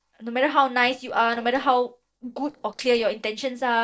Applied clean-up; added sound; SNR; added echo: neural separator model SepFormer DNS4.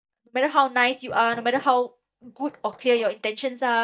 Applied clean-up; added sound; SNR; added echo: neural mask model DeepFilterNet 3.